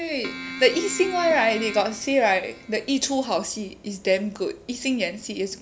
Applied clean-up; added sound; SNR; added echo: none; Keyboard (musical); 13 dB; none.